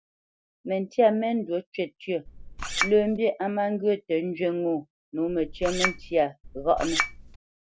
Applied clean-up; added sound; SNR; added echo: none; Chink, clink; 5 dB; none.